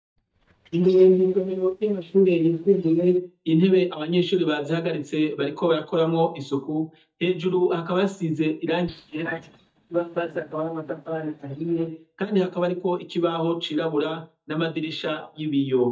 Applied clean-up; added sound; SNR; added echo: neural mask model DeepFilterNet 3.